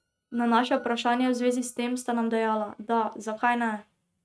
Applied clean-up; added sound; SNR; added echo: neural mask model RNNoise.